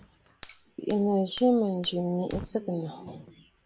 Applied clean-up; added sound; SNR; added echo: none; Fire; 19 dB; none.